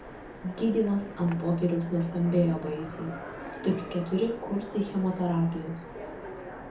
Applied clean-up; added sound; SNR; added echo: none; Train; 12 dB; reverberation time 0.7 s.